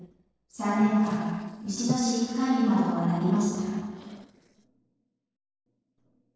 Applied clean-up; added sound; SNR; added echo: neural separator model SepFormer DNS4.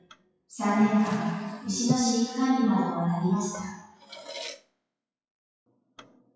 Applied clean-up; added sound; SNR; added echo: classical method WPE with log-MMSE.